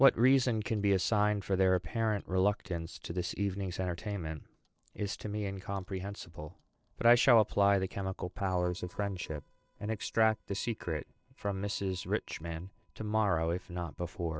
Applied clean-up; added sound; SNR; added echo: neural separator model SepFormer DNS4.